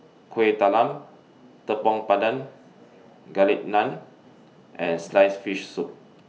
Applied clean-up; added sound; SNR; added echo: none; none; none; none.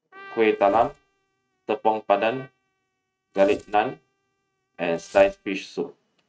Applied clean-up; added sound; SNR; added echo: neural mask model RNNoise.